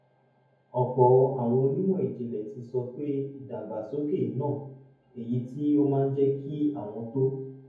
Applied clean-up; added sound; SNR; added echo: none; none; none; reverberation time 0.9 s.